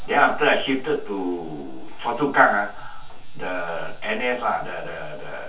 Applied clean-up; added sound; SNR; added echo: none; none; none; reverberation time 0.2 s.